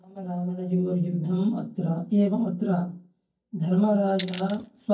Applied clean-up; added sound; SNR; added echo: neural mask model DeepFilterNet 3.